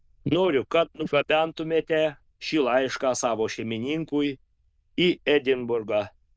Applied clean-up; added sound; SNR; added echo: neural diffusion model UNIVERSE++.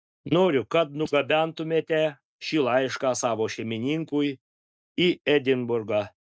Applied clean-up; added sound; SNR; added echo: neural mask model DeepFilterNet 3.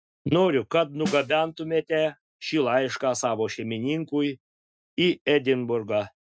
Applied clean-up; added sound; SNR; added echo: classical method Wiener filter.